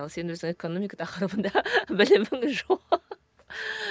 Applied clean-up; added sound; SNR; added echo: none; none; none; none.